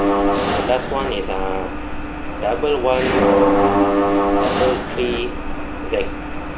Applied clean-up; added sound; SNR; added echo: none; Mechanisms; -5 dB; none.